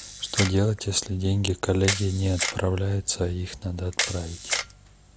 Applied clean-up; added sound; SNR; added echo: none; Camera; 7 dB; none.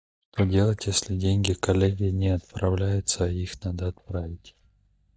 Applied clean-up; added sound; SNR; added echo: neural mask model DeepFilterNet 3.